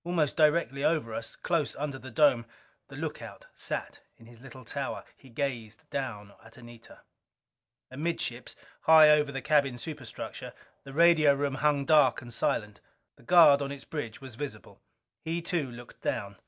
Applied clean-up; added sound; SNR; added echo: none; none; none; none.